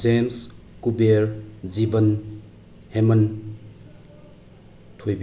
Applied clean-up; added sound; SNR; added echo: none; none; none; none.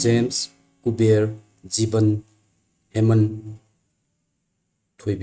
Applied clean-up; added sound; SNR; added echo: neural mask model RNNoise.